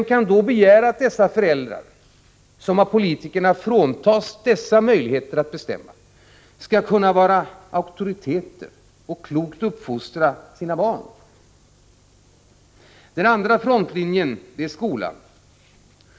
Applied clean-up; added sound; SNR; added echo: none; none; none; none.